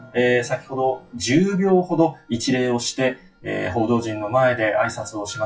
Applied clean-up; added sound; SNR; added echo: classical method WPE with log-MMSE.